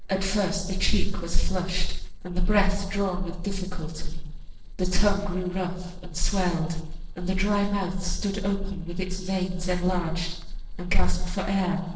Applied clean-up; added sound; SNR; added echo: neural separator model SepFormer DNS4.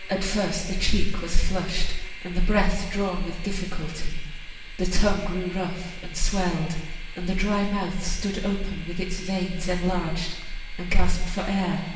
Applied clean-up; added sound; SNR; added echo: none; Train; 19 dB; reverberation time 0.9 s.